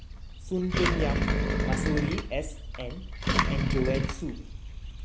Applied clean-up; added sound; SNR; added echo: none; Engine; -5 dB; none.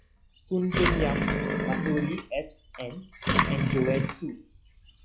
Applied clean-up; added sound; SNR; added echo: classical method log-MMSE.